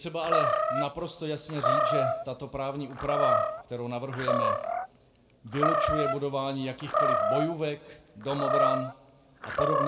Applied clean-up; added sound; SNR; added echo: none; Animal; -4 dB; reverberation time 1.2 s.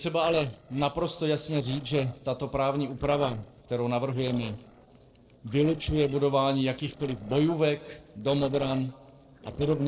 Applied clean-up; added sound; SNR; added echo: neural separator model SepFormer DNS4.